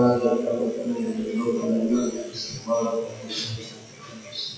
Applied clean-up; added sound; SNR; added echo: classical method WPE with log-MMSE.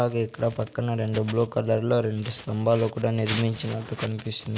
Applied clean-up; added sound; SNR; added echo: none; none; none; none.